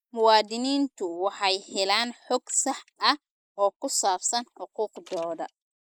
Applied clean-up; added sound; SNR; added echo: neural mask model Resemble Enhance denoiser.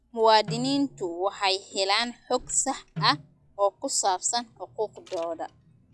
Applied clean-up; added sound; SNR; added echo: classical method log-MMSE.